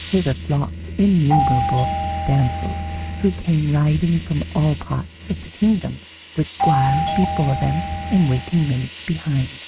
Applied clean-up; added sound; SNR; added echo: neural mask model RNNoise.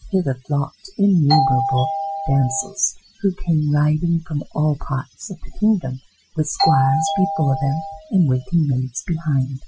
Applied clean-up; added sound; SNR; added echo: classical method Wiener filter.